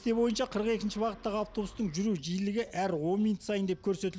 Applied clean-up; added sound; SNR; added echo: none; none; none; none.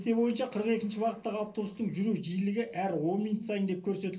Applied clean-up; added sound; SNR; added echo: neural separator model SepFormer DNS4.